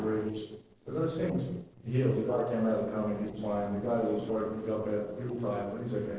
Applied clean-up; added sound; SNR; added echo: neural separator model SepFormer DNS4.